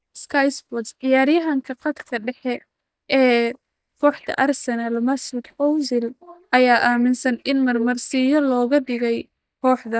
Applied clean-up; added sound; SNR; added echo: neural mask model DeepFilterNet 3.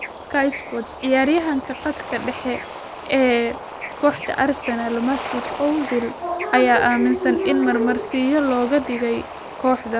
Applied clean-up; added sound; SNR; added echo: none; Bird / Ocean; 12 dB; none.